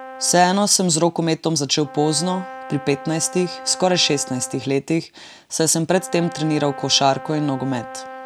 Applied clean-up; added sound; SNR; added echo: none; Brass instrument; 16 dB; none.